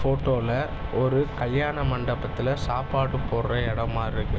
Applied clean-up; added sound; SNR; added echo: none; Brass instrument; 19 dB; none.